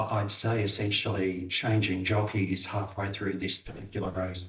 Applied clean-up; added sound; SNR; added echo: neural mask model DeepFilterNet 3.